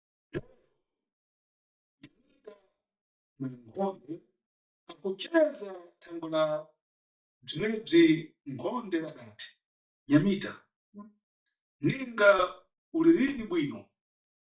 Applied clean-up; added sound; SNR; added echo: neural mask model DeepFilterNet 3.